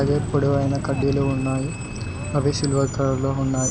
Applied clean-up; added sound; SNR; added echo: none; Screech; 5 dB; none.